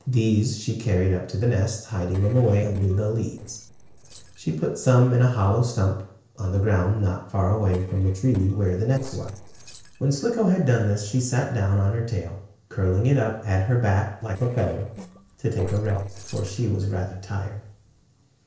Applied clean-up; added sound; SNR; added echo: neural separator model SepFormer DNS4.